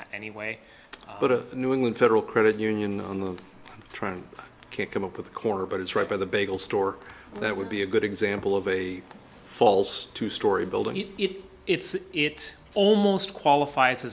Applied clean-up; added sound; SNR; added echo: none; none; none; none.